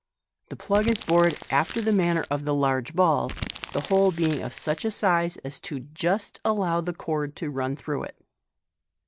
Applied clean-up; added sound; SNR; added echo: none; Crumpling, crinkling; 11 dB; none.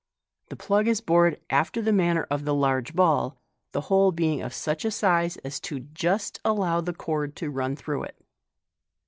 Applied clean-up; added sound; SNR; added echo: none; none; none; none.